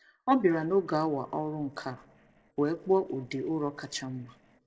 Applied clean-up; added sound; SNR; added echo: neural separator model SepFormer DNS4.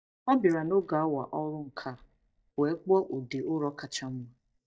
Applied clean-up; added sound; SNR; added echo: neural mask model DeepFilterNet 3.